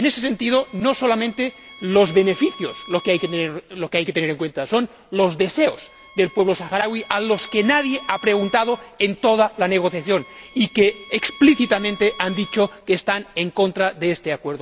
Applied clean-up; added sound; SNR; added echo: none; Bowed string instrument; 20 dB; none.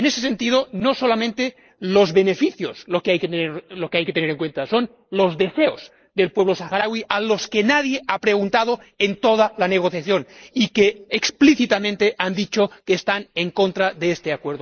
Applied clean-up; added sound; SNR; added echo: neural mask model Resemble Enhance denoiser.